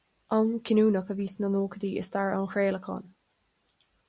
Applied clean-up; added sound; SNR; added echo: none; none; none; none.